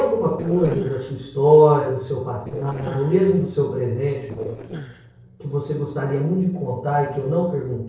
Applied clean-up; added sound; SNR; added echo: neural separator model SepFormer DNS4.